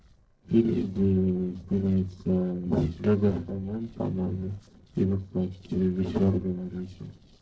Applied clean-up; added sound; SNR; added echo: neural separator model SepFormer DNS4.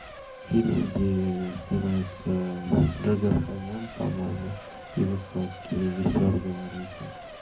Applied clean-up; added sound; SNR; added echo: none; Race car, auto racing / Accelerating, revving, vroom / Mechanisms; 15 dB; reverberation time 0.3 s.